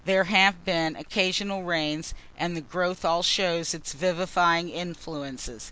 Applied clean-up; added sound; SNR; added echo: none; none; none; none.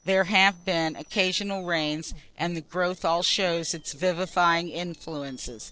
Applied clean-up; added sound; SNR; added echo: neural separator model SepFormer DNS4.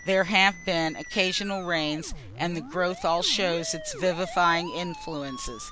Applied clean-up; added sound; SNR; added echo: none; Musical instrument; 15 dB; none.